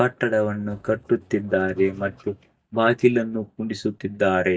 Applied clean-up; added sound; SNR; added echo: neural mask model DeepFilterNet 3.